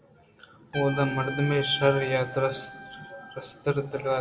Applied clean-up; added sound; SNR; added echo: none; Trumpet; 12 dB; reverberation time 1.2 s.